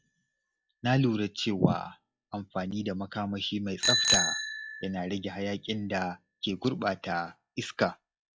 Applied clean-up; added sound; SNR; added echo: classical method log-MMSE.